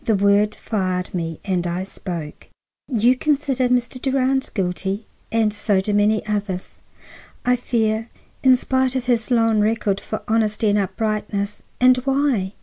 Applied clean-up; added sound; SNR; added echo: none; none; none; none.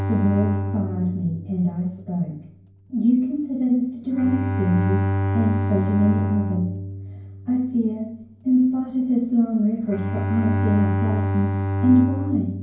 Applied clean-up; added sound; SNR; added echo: none; Bowed string instrument; 3 dB; reverberation time 0.9 s.